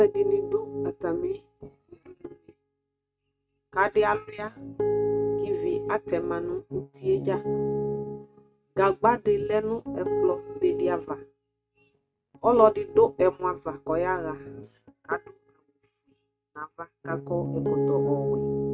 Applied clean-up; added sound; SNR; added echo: neural mask model RNNoise.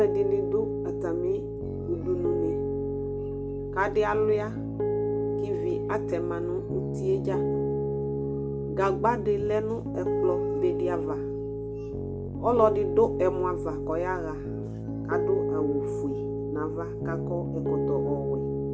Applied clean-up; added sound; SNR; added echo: none; Piano; 0 dB; none.